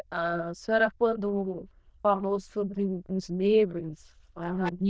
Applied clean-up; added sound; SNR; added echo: neural diffusion model UNIVERSE++.